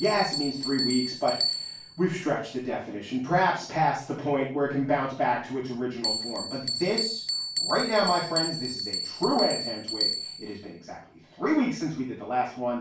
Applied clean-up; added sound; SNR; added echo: none; Bell; 6 dB; reverberation time 0.3 s.